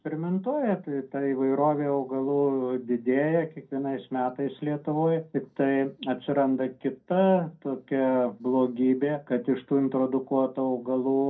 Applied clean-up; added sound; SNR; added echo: none; none; none; reverberation time 0.2 s.